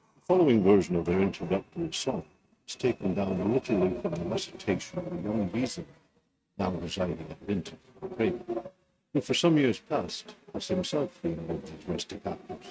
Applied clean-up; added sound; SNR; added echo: neural mask model RNNoise.